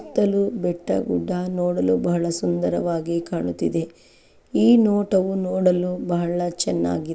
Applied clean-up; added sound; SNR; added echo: none; none; none; none.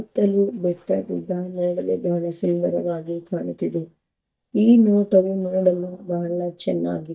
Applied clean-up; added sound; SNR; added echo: neural mask model DeepFilterNet 3.